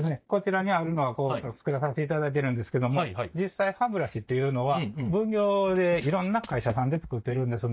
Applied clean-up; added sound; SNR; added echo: neural mask model DeepFilterNet 3.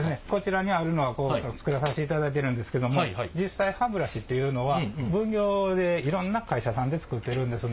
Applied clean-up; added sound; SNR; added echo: none; none; none; none.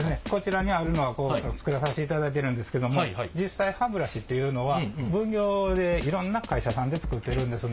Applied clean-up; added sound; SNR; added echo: none; Drum kit; 12 dB; none.